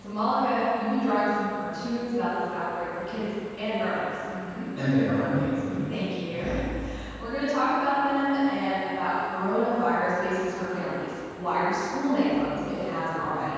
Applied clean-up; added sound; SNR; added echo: none; Engine / Mechanisms; 19 dB; reverberation time 2.1 s.